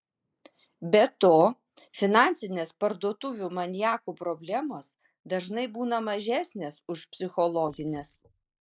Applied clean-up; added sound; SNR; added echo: neural mask model Resemble Enhance denoiser.